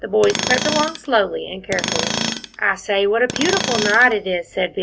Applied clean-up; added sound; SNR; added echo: none; Tools; 6 dB; none.